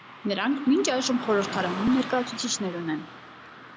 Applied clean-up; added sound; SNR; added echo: none; Car passing by / Traffic noise, roadway noise; 11 dB; none.